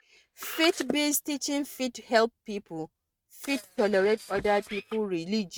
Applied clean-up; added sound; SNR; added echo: neural mask model RNNoise.